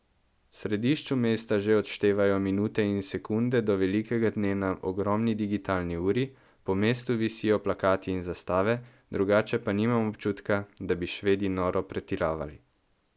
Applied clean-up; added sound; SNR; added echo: none; none; none; none.